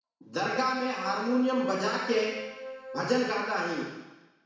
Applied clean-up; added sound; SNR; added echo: none; Keyboard (musical); 12 dB; reverberation time 1.1 s.